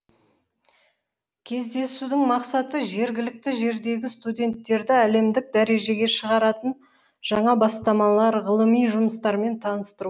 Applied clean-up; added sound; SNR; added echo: none; none; none; none.